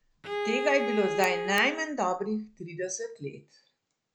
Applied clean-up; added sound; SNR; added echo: none; Bowed string instrument; 4 dB; none.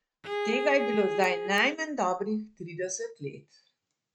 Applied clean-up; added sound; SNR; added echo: neural mask model RNNoise.